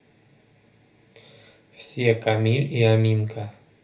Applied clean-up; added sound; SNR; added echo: none; none; none; reverberation time 0.3 s.